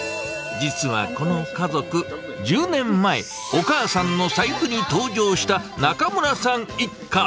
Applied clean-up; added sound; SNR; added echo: none; Musical instrument; 19 dB; none.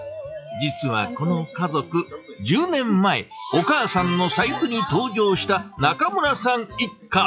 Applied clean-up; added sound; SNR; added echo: classical method log-MMSE.